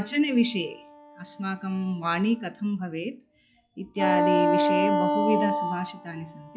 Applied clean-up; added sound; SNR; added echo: classical method log-MMSE.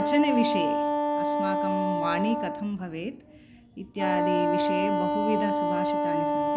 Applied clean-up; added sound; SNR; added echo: none; Wind instrument, woodwind instrument; -4 dB; none.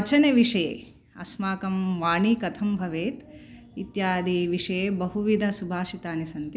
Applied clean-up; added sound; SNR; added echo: none; none; none; none.